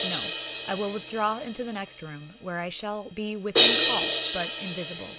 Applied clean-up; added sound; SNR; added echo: none; Crash cymbal; -4 dB; none.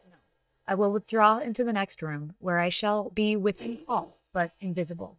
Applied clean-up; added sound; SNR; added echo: neural mask model DeepFilterNet 3.